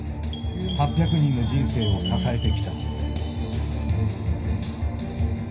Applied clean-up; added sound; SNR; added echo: none; Chime; 12 dB; reverberation time 0.5 s.